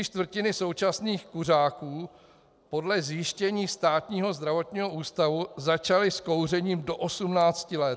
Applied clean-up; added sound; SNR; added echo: none; none; none; none.